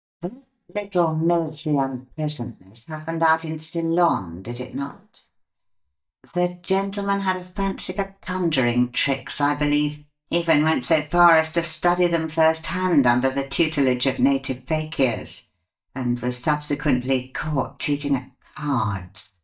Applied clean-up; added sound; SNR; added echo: neural mask model DeepFilterNet 3.